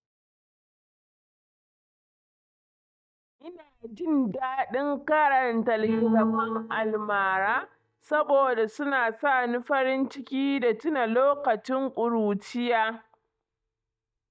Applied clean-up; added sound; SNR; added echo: neural mask model DeepFilterNet 3.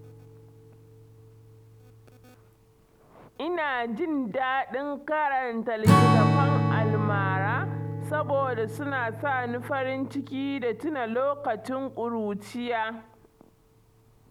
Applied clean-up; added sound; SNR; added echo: none; Strum; -1 dB; none.